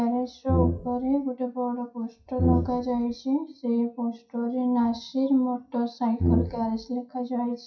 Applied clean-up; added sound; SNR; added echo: classical method WPE with log-MMSE.